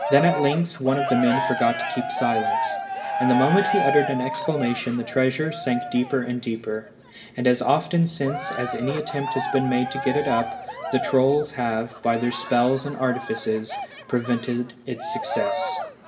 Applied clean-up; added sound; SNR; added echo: none; Cheering; 5 dB; reverberation time 1.2 s.